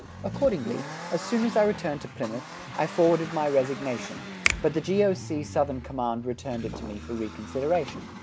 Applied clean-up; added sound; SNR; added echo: none; Accelerating, revving, vroom + Finger snapping; 8 dB; none.